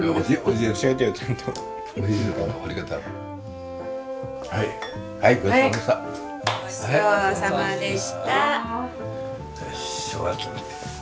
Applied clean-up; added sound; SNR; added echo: none; none; none; none.